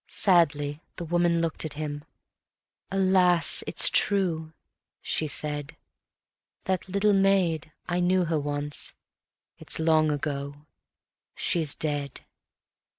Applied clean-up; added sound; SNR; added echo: none; none; none; none.